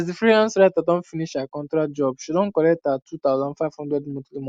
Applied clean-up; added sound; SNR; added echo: none; none; none; none.